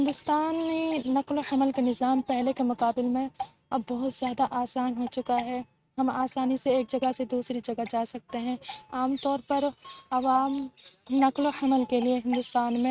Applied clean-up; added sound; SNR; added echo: neural mask model RNNoise.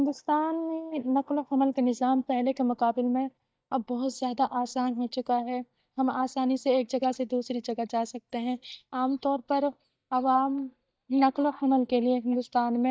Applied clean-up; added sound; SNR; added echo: neural mask model DeepFilterNet 3.